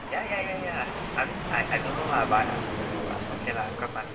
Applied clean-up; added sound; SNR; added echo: none; Fixed-wing aircraft, airplane; 2 dB; reverberation time 1.9 s.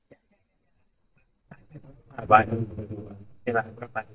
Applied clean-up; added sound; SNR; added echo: neural mask model DeepFilterNet 3.